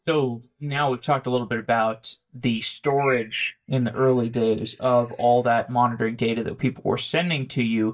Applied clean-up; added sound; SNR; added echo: neural mask model DeepFilterNet 3.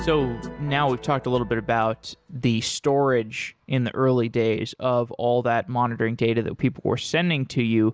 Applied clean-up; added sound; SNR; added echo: none; none; none; none.